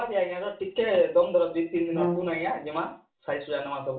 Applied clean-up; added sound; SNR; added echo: none; Brass instrument; 5 dB; reverberation time 0.3 s.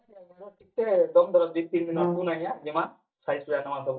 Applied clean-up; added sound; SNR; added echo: neural mask model DeepFilterNet 3.